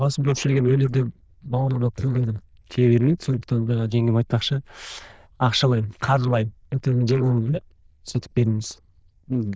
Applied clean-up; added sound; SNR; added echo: neural diffusion model UNIVERSE++.